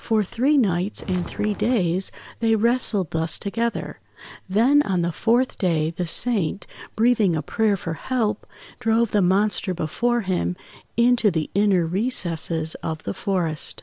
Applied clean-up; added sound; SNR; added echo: none; Walk, footsteps; 13 dB; none.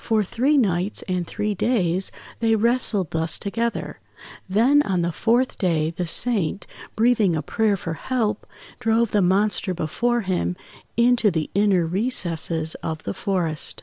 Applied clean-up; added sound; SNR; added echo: none; none; none; none.